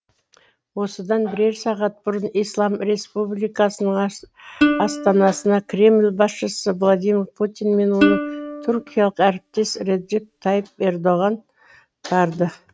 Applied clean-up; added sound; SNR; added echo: neural mask model RNNoise.